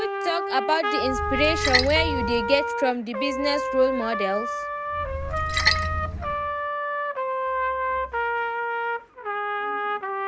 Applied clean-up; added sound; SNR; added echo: none; Trumpet + Splash, splatter; -2 dB; none.